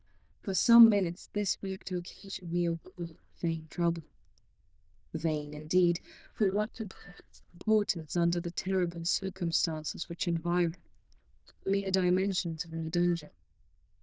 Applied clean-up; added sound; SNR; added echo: neural diffusion model UNIVERSE++.